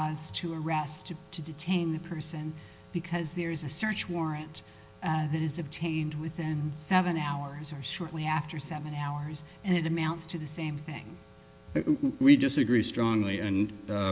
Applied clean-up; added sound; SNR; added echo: none; none; none; none.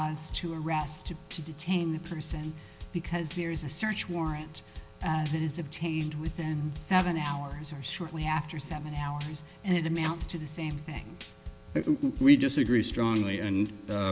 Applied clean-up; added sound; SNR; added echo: none; Clapping + Drum / Drum kit; 14 dB; none.